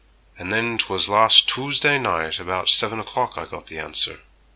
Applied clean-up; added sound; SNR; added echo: none; none; none; none.